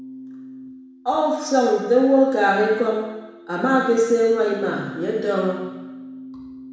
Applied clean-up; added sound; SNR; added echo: none; Keyboard (musical); 17 dB; reverberation time 1.1 s.